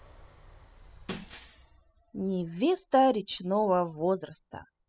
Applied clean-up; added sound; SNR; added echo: classical method spectral subtraction.